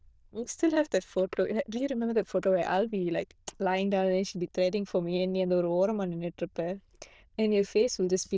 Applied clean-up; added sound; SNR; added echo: neural diffusion model UNIVERSE++.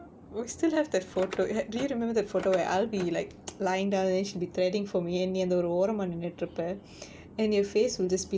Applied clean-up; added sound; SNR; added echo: none; Car; 14 dB; none.